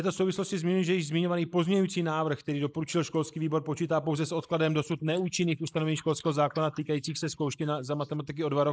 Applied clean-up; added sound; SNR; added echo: neural mask model Resemble Enhance denoiser.